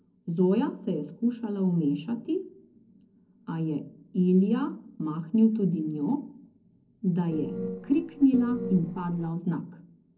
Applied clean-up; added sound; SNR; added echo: neural separator model SepFormer DNS4.